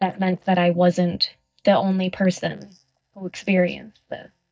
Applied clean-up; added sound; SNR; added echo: neural mask model DeepFilterNet 3.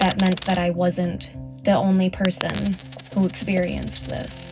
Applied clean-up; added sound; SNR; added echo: none; Coin (dropping); 11 dB; reverberation time 0.4 s.